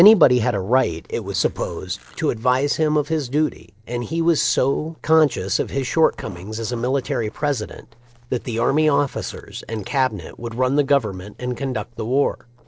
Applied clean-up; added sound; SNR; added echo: neural separator model SepFormer DNS4.